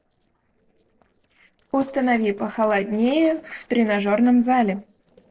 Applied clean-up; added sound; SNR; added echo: neural separator model SepFormer DNS4.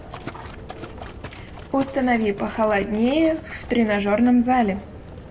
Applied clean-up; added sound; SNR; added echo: none; Livestock, farm animals, working animals; 15 dB; reverberation time 0.6 s.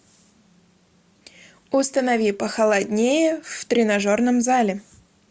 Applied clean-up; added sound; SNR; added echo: none; none; none; none.